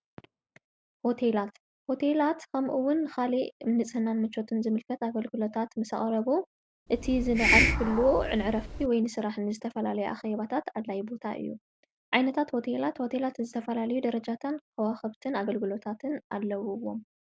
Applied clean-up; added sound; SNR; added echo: none; Hiss; -2 dB; none.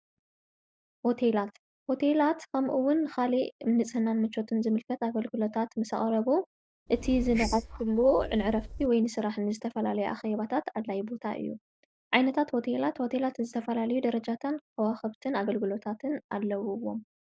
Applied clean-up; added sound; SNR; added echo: neural mask model DeepFilterNet 3.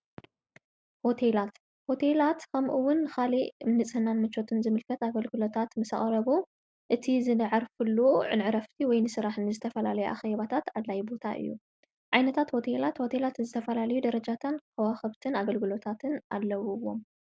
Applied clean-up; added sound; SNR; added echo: none; none; none; none.